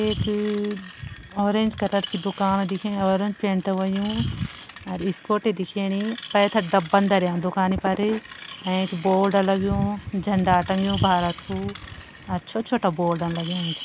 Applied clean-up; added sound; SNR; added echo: none; Screech; 10 dB; none.